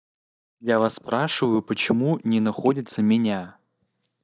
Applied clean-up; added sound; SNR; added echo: neural mask model DeepFilterNet 3.